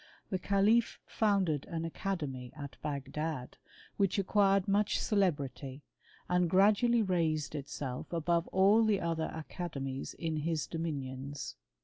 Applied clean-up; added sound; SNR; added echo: none; none; none; none.